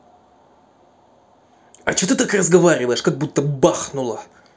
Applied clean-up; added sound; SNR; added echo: none; none; none; none.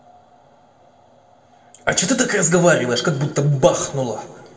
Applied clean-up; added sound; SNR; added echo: none; none; none; reverberation time 1.8 s.